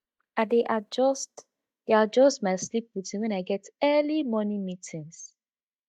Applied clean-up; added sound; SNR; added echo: neural mask model DeepFilterNet 3.